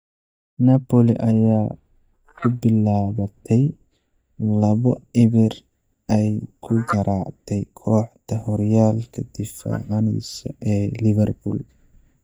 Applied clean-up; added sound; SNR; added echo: neural mask model DeepFilterNet 3.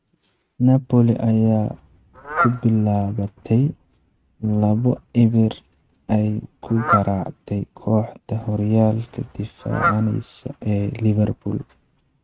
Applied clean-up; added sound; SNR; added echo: neural mask model RNNoise.